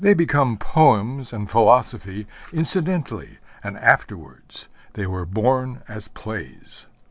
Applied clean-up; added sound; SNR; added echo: none; none; none; none.